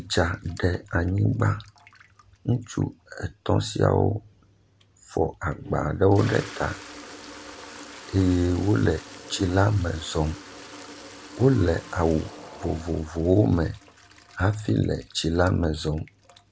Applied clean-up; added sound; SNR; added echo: none; Toilet flush; 19 dB; none.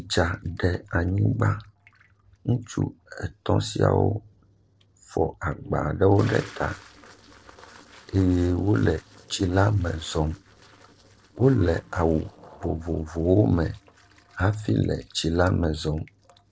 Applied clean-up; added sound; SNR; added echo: neural separator model SepFormer DNS4.